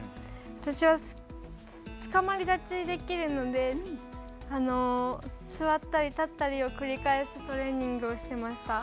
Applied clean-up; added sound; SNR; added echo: none; none; none; none.